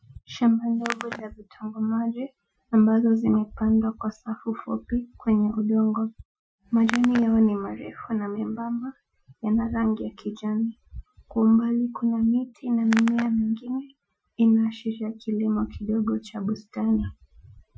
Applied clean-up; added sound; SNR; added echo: classical method Wiener filter.